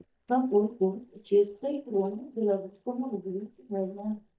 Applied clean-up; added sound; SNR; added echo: neural mask model DeepFilterNet 3.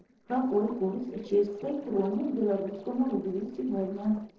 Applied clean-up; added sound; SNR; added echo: neural separator model SepFormer DNS4.